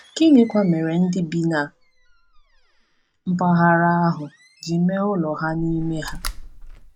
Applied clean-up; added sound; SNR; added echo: none; Slam; 18 dB; none.